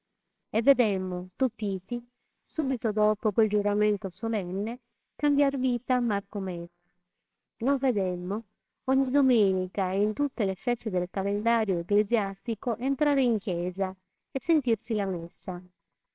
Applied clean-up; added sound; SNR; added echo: neural separator model SepFormer WHAMR!.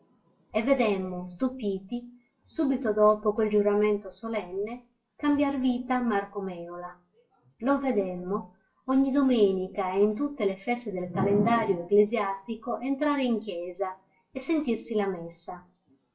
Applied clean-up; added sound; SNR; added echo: classical method WPE with log-MMSE.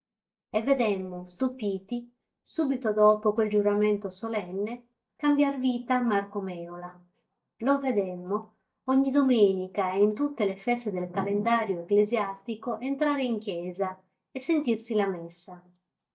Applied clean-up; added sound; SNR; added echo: neural mask model DeepFilterNet 3.